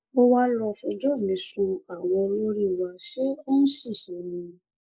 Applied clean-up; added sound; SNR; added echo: neural mask model Resemble Enhance denoiser.